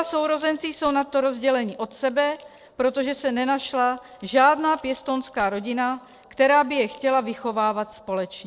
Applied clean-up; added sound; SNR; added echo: neural separator model SepFormer DNS4.